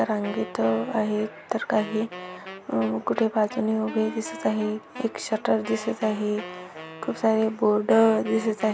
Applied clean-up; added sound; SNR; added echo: none; Wind instrument, woodwind instrument; 15 dB; none.